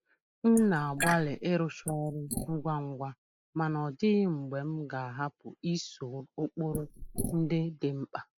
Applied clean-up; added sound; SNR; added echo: neural mask model Resemble Enhance denoiser.